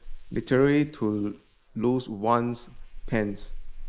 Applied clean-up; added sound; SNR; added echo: neural mask model Resemble Enhance denoiser.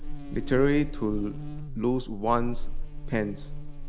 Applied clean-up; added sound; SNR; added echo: none; Buzz; 2 dB; none.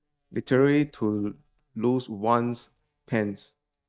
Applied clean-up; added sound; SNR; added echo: neural mask model DeepFilterNet 3.